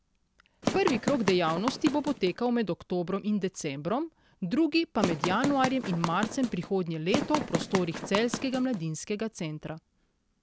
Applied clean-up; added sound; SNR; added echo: none; Run; 4 dB; none.